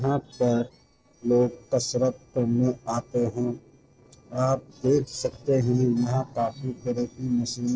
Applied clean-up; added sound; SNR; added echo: neural separator model SepFormer DNS4.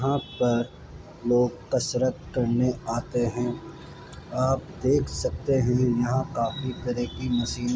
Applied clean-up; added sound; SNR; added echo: none; none; none; none.